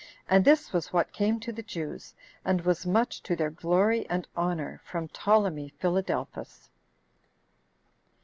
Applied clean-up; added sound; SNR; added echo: none; none; none; none.